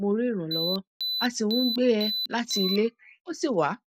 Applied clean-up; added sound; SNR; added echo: none; Alarm; 4 dB; none.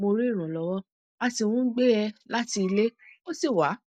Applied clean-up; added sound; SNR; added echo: none; none; none; none.